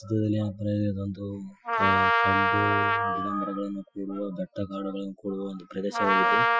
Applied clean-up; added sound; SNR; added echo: classical method Wiener filter.